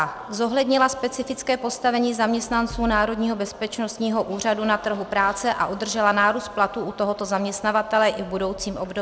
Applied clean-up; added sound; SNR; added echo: none; none; none; none.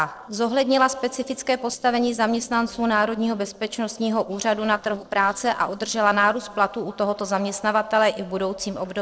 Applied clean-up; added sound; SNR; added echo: neural separator model SepFormer DNS4.